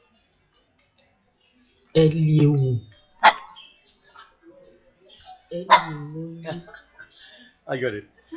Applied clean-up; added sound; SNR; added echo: classical method WPE with log-MMSE.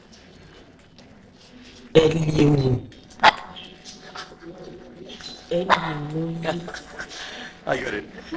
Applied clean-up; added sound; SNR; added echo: neural separator model SepFormer DNS4.